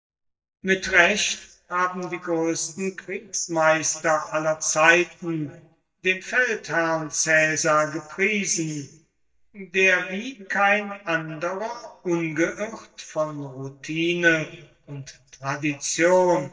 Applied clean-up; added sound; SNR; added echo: neural mask model DeepFilterNet 3.